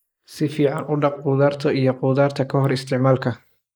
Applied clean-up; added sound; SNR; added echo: neural mask model Resemble Enhance denoiser.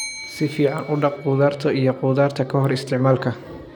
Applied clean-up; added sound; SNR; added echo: none; Bell; 19 dB; none.